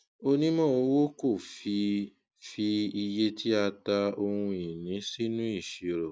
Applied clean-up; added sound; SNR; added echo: none; none; none; none.